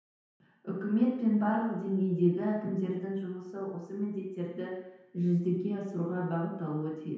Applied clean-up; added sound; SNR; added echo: none; none; none; reverberation time 0.9 s.